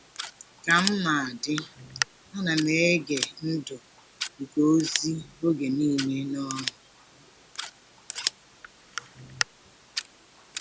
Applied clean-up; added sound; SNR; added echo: none; Scissors; 5 dB; none.